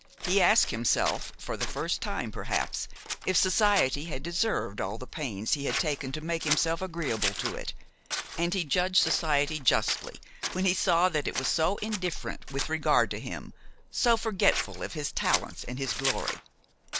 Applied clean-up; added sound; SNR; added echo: none; Scissors; 9 dB; none.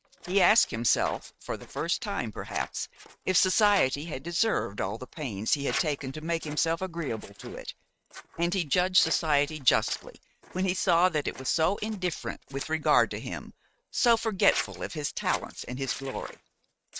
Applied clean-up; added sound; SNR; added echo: neural mask model RNNoise.